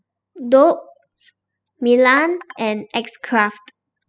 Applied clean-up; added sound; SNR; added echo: classical method spectral subtraction.